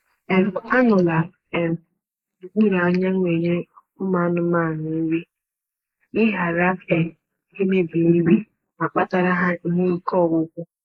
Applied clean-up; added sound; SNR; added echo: neural mask model Resemble Enhance denoiser.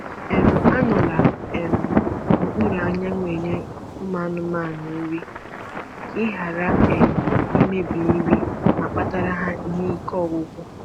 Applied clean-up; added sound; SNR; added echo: none; Thunder; -4 dB; none.